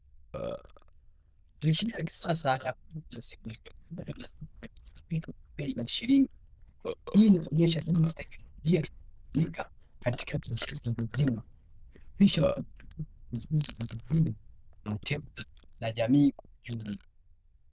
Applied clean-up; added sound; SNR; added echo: neural diffusion model UNIVERSE++.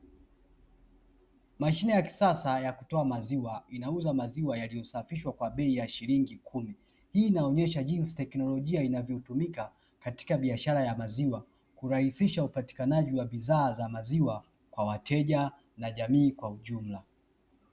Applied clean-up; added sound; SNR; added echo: none; none; none; none.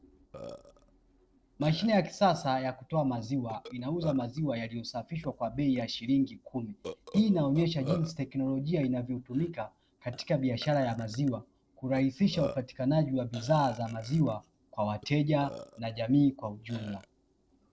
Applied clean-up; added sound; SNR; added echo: neural separator model SepFormer DNS4.